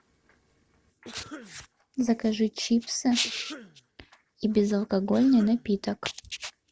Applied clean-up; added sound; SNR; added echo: neural separator model SepFormer DNS4.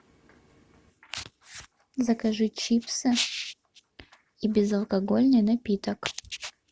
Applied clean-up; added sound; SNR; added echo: none; none; none; none.